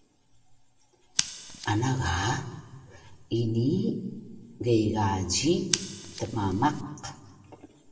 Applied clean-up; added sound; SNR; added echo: none; Scissors; 11 dB; reverberation time 1.3 s.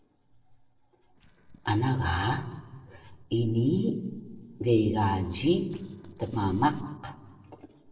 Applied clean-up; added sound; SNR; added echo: neural separator model SepFormer DNS4.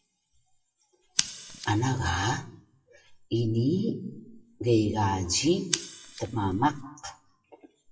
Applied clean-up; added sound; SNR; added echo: classical method WPE with log-MMSE.